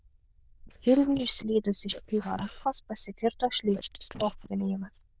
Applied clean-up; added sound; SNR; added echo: neural diffusion model UNIVERSE++.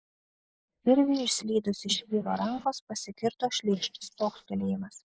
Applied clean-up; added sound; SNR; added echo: neural mask model Resemble Enhance denoiser.